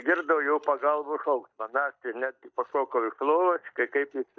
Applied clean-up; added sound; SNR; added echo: neural mask model DeepFilterNet 3.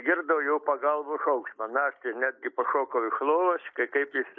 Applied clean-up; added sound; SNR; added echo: neural mask model Resemble Enhance denoiser.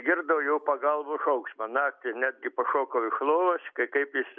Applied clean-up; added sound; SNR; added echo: none; none; none; none.